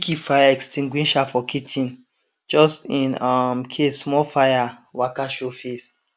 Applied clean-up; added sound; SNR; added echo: none; none; none; none.